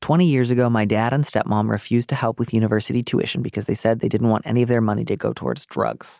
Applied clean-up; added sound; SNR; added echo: none; none; none; none.